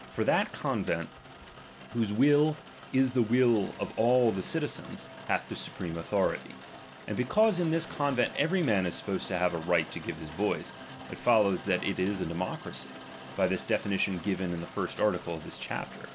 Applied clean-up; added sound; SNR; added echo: none; Rain; 16 dB; none.